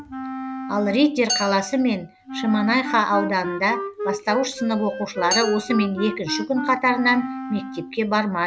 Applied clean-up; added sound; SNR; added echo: none; Wind instrument, woodwind instrument + Glass; 7 dB; none.